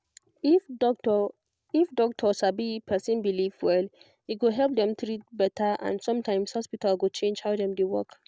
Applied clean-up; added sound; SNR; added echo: none; none; none; none.